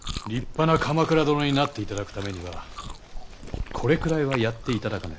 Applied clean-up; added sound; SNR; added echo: none; Chewing, mastication; 10 dB; none.